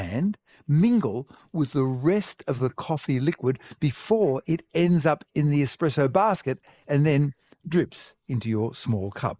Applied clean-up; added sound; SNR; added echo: neural mask model Resemble Enhance denoiser.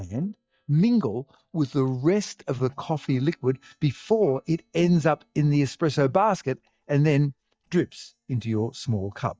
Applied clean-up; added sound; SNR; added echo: neural mask model DeepFilterNet 3.